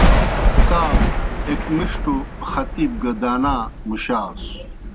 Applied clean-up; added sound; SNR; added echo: none; Thunder; -5 dB; none.